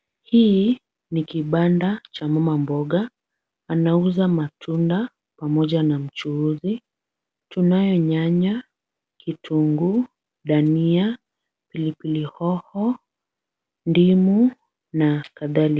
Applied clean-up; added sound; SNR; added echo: none; none; none; none.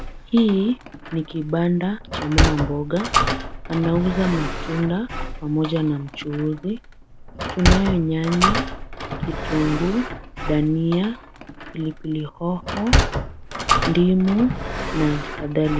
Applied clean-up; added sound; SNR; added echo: none; Sliding door; 2 dB; none.